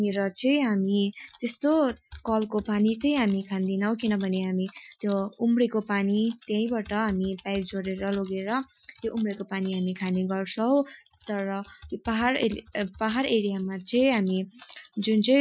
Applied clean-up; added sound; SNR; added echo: classical method Wiener filter.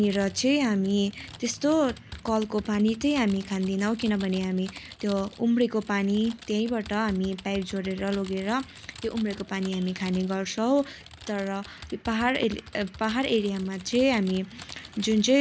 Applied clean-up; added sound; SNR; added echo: none; Typing; 19 dB; none.